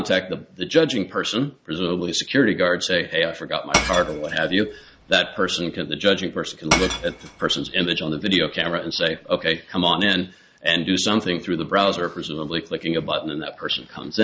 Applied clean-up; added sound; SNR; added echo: none; Shatter / Crushing; 7 dB; none.